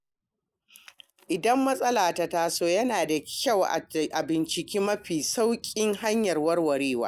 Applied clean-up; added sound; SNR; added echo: none; none; none; none.